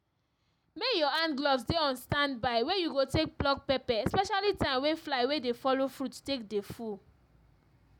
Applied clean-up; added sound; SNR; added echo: none; none; none; none.